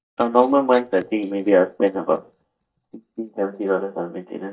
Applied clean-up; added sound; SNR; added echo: neural mask model DeepFilterNet 3.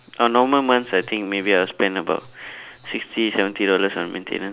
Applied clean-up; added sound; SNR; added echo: none; none; none; none.